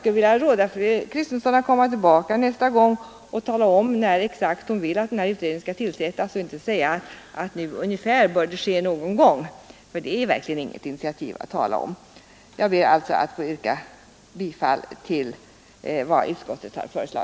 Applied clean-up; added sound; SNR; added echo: none; none; none; none.